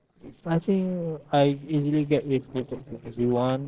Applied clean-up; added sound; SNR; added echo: neural separator model SepFormer DNS4.